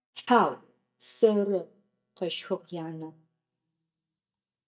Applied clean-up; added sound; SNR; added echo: neural mask model DeepFilterNet 3.